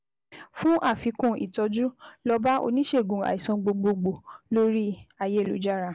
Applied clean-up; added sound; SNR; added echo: none; none; none; none.